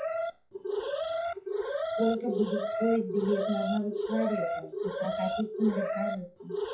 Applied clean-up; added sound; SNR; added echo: classical method WPE with log-MMSE.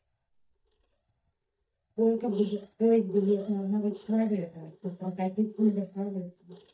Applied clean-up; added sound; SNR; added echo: neural mask model DeepFilterNet 3.